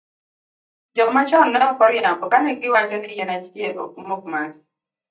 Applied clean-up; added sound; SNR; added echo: neural mask model DeepFilterNet 3.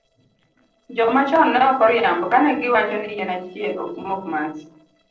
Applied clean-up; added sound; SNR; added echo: neural separator model SepFormer DNS4.